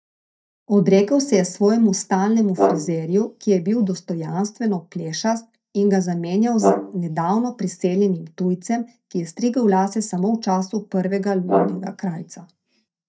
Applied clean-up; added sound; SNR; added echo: neural mask model DeepFilterNet 3.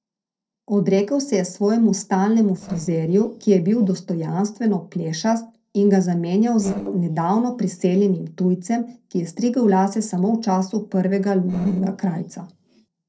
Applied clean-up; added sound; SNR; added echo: neural separator model SepFormer DNS4.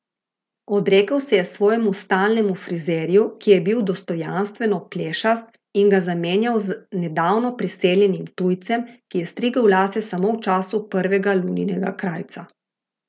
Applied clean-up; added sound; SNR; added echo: none; none; none; none.